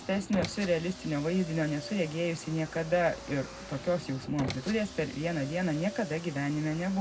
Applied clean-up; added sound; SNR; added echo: none; Car; 12 dB; reverberation time 0.3 s.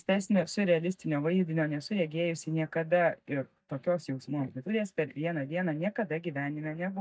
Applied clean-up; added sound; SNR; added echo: neural mask model DeepFilterNet 3.